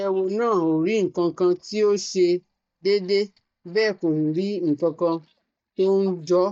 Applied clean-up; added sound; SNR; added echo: neural mask model DeepFilterNet 3.